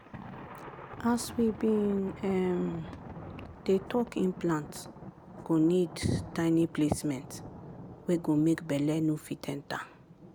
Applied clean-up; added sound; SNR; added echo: none; Thunder; 15 dB; none.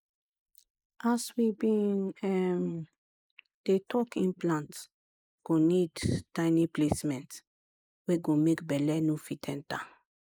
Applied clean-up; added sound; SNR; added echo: neural mask model Resemble Enhance denoiser.